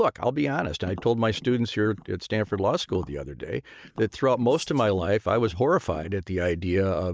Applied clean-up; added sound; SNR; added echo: neural mask model DeepFilterNet 3.